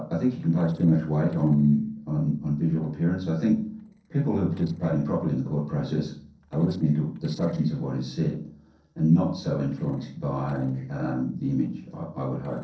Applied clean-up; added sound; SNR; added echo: neural separator model SepFormer DNS4.